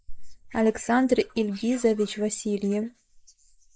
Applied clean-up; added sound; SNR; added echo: neural mask model Resemble Enhance denoiser.